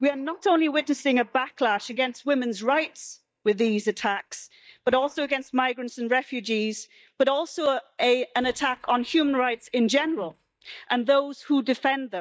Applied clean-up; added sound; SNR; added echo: neural mask model DeepFilterNet 3.